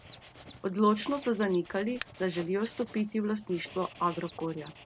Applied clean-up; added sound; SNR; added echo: none; Writing + Mechanisms; 18 dB; none.